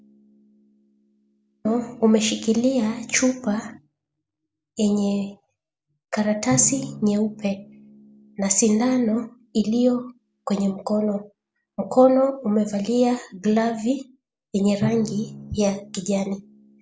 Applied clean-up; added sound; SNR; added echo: none; Drum; 18 dB; none.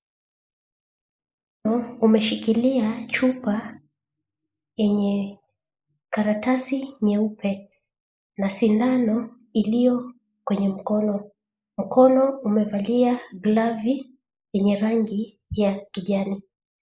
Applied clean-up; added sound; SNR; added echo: neural mask model Resemble Enhance denoiser.